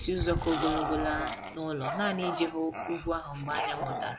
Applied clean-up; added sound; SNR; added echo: none; Bark / Growling + Coin (dropping); 1 dB; none.